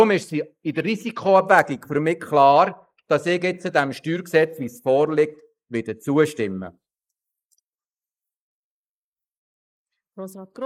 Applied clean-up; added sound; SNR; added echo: neural mask model Resemble Enhance denoiser.